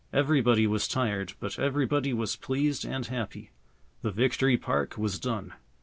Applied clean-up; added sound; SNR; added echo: none; none; none; none.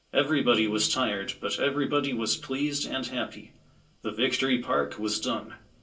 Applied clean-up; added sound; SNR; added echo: none; none; none; reverberation time 0.2 s.